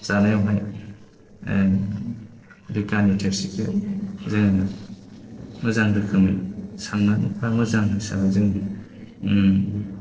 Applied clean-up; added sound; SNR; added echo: neural separator model SepFormer DNS4.